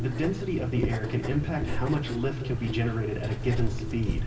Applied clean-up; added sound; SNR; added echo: none; Writing; 3 dB; reverberation time 1.0 s.